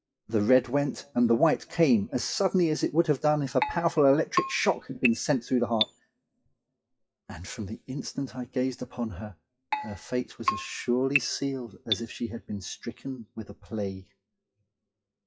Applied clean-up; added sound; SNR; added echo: classical method WPE with log-MMSE.